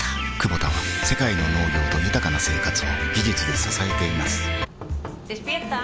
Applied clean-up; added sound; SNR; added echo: none; none; none; none.